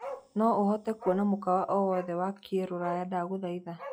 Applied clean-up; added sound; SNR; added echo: classical method log-MMSE.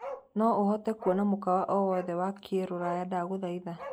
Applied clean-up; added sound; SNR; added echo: neural mask model Resemble Enhance denoiser.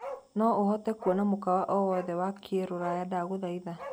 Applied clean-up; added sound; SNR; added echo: none; Bark; 14 dB; none.